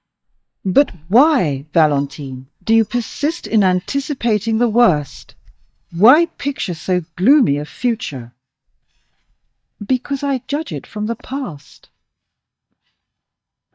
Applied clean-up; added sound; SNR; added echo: neural mask model DeepFilterNet 3.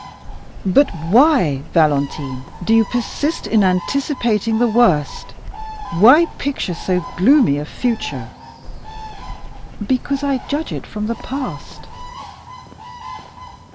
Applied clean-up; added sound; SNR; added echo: none; Bird + Bird vocalization, bird call, bird song; 13 dB; none.